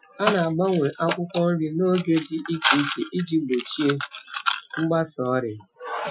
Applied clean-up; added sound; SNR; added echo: classical method Wiener filter.